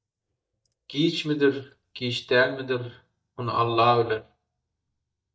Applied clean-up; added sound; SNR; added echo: neural mask model DeepFilterNet 3.